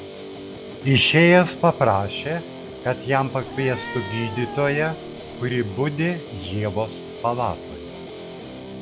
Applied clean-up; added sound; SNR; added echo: none; Cat + Guitar; 12 dB; none.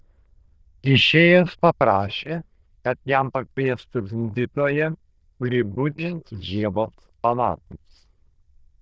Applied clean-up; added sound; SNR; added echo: neural diffusion model UNIVERSE++.